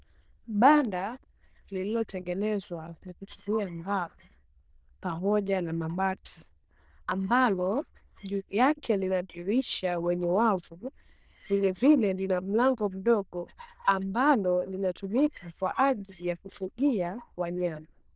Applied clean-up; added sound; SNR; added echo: neural diffusion model UNIVERSE++.